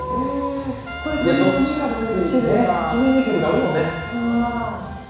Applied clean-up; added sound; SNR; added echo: none; Trumpet; 13 dB; reverberation time 1.1 s.